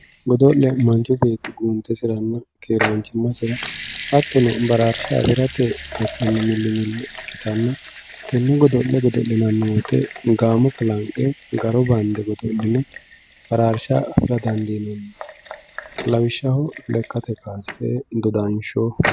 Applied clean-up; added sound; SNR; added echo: none; Sink (filling or washing) / Water tap, faucet / Liquid; 13 dB; none.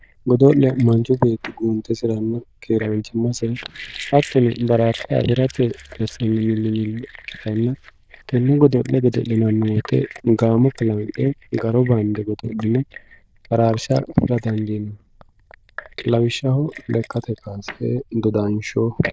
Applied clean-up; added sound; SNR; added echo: neural diffusion model UNIVERSE++.